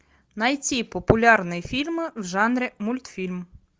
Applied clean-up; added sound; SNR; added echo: none; none; none; none.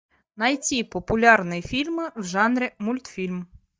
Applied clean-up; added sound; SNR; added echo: neural mask model DeepFilterNet 3.